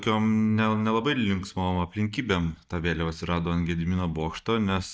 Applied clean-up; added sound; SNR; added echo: neural mask model DeepFilterNet 3.